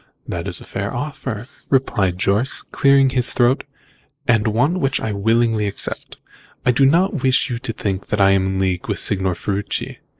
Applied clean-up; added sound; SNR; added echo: neural mask model Resemble Enhance denoiser.